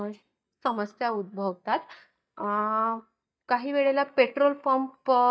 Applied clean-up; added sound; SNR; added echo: neural mask model DeepFilterNet 3.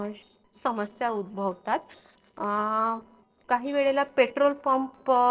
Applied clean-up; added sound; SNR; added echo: neural separator model SepFormer DNS4.